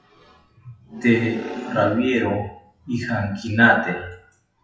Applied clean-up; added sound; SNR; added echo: classical method WPE with log-MMSE.